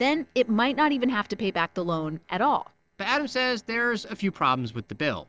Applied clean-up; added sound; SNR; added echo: neural separator model SepFormer DNS4.